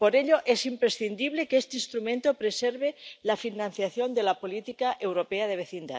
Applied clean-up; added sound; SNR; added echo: none; none; none; none.